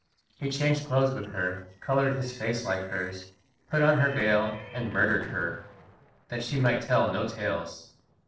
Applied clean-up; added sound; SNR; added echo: neural separator model SepFormer DNS4.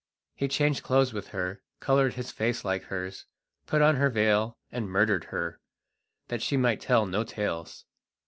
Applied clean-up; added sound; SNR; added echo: none; none; none; none.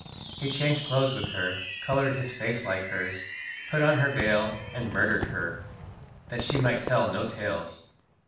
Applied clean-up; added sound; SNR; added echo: none; Fireworks; 9 dB; reverberation time 0.5 s.